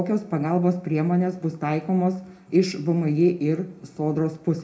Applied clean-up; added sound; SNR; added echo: none; none; none; reverberation time 0.4 s.